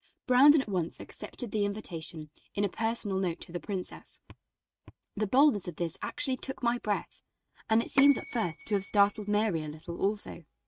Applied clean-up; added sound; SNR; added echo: neural mask model RNNoise.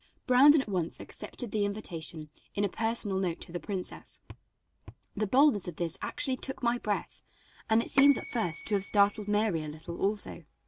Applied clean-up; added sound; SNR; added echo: none; Bell / Telephone; 8 dB; none.